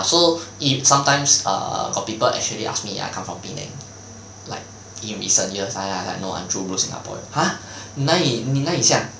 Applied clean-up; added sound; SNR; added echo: none; none; none; none.